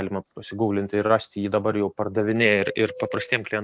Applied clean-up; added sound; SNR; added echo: neural mask model RNNoise.